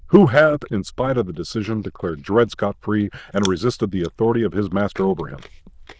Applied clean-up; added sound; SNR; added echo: neural diffusion model UNIVERSE++.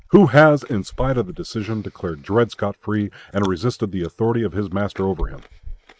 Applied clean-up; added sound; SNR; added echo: neural mask model RNNoise.